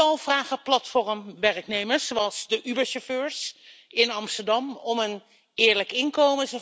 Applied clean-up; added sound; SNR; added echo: none; none; none; none.